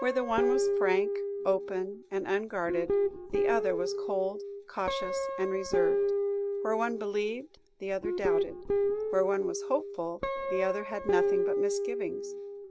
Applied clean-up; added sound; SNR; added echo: none; Guitar; -2 dB; none.